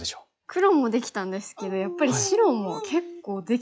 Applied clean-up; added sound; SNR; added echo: classical method log-MMSE.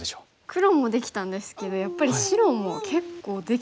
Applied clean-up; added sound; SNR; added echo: none; Dog; 9 dB; none.